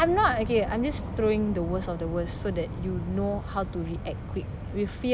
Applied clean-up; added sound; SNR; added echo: none; none; none; none.